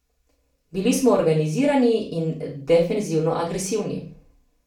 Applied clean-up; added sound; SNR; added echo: none; none; none; reverberation time 0.3 s.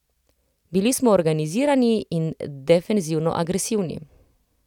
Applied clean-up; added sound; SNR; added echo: none; none; none; none.